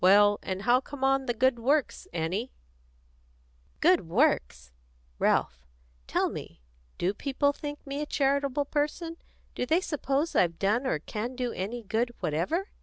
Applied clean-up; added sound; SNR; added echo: none; none; none; none.